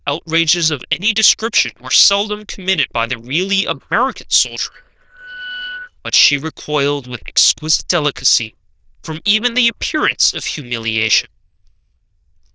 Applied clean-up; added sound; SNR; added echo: neural diffusion model UNIVERSE++.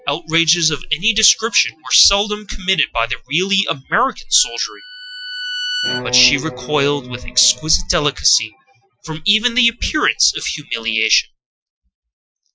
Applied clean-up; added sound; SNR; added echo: classical method Wiener filter.